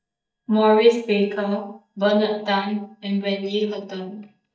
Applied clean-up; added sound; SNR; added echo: neural mask model DeepFilterNet 3.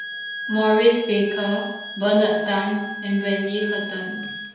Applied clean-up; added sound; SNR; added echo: none; Wind instrument, woodwind instrument; 10 dB; reverberation time 0.7 s.